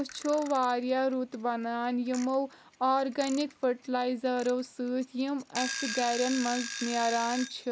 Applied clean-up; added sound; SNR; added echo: none; Alarm / Clock; 12 dB; none.